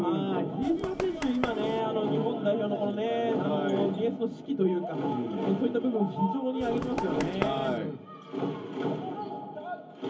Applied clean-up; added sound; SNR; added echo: none; Run; 9 dB; reverberation time 0.3 s.